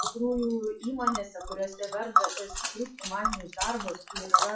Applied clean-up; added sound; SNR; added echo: classical method WPE with log-MMSE.